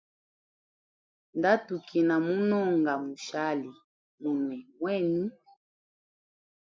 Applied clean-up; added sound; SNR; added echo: none; none; none; none.